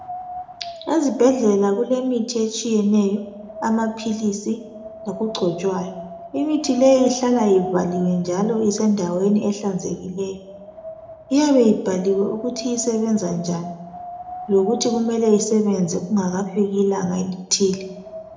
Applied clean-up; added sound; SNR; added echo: none; Wind; 17 dB; reverberation time 0.6 s.